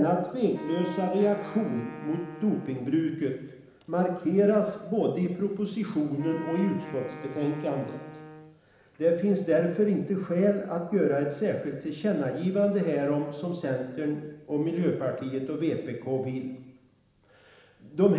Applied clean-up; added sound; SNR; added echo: none; Wind instrument, woodwind instrument; 14 dB; reverberation time 1.1 s.